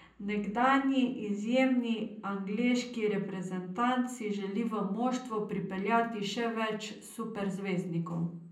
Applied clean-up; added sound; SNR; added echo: none; none; none; reverberation time 0.6 s.